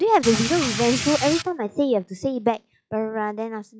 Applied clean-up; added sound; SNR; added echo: classical method log-MMSE.